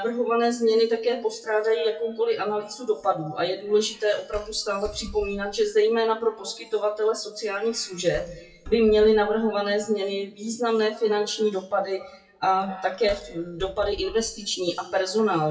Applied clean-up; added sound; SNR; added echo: classical method WPE with log-MMSE.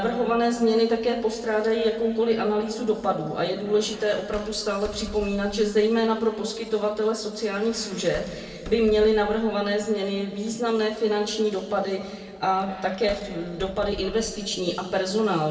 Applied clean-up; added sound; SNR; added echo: none; Squeak; 17 dB; reverberation time 2.2 s.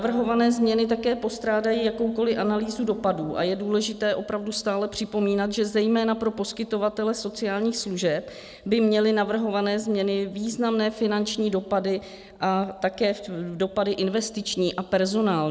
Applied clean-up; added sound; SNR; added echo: none; none; none; none.